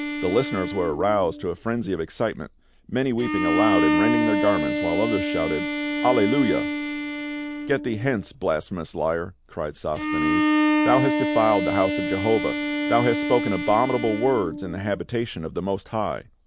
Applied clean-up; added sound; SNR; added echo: none; Bowed string instrument; 1 dB; none.